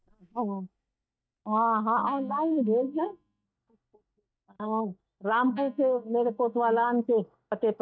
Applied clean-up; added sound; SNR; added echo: neural mask model DeepFilterNet 3.